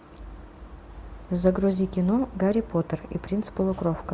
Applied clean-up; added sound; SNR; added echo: none; none; none; none.